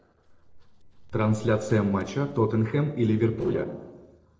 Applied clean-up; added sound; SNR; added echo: neural separator model SepFormer DNS4.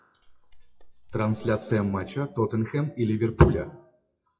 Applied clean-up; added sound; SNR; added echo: classical method WPE with log-MMSE.